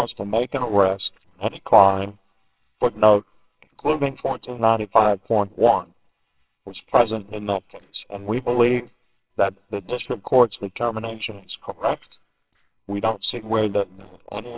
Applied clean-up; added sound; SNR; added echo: neural separator model SepFormer WHAMR!.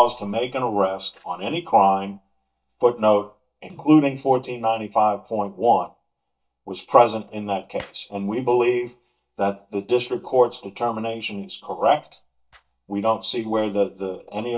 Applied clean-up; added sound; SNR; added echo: neural mask model DeepFilterNet 3.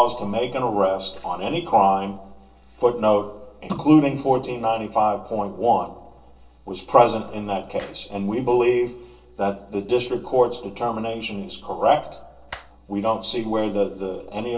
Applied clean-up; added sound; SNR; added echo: neural separator model SepFormer DNS4.